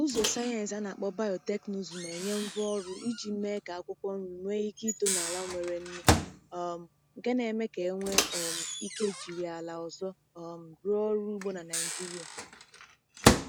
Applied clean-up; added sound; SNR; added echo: none; Microwave oven; 0 dB; none.